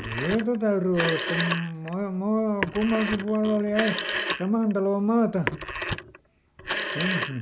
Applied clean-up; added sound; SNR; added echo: none; Telephone; 6 dB; none.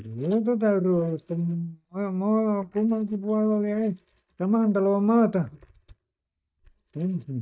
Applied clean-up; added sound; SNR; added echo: neural mask model DeepFilterNet 3.